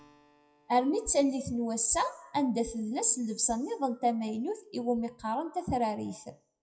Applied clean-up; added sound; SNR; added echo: classical method WPE with log-MMSE.